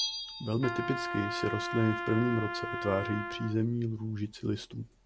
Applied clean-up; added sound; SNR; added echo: none; Bell + Trumpet; 5 dB; none.